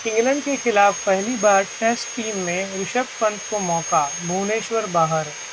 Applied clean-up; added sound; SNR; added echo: none; Sawing; 10 dB; none.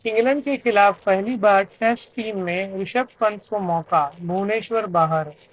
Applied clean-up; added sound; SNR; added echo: neural separator model SepFormer DNS4.